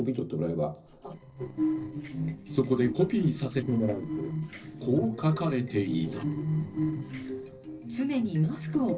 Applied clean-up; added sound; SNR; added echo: neural separator model SepFormer DNS4.